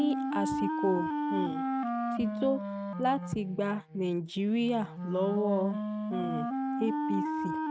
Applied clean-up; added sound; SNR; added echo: neural mask model RNNoise.